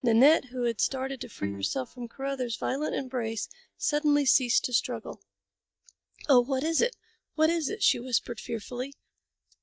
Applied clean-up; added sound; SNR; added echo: neural mask model DeepFilterNet 3.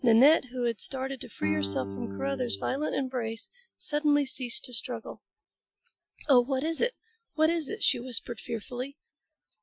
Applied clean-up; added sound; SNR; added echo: classical method Wiener filter.